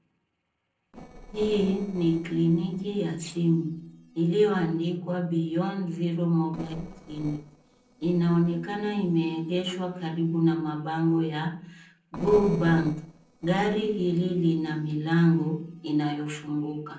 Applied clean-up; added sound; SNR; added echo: neural separator model SepFormer DNS4.